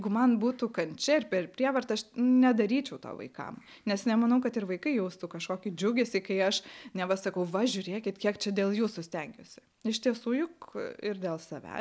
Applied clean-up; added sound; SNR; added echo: none; none; none; none.